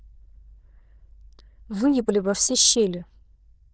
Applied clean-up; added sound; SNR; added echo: neural diffusion model UNIVERSE++.